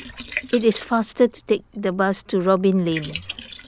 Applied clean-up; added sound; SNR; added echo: none; Liquid; 15 dB; none.